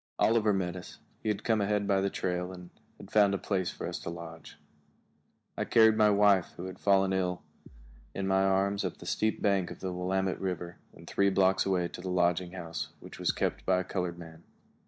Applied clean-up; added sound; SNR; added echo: neural mask model DeepFilterNet 3.